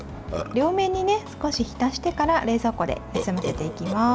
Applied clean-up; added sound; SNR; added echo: none; Burping, eructation; 12 dB; none.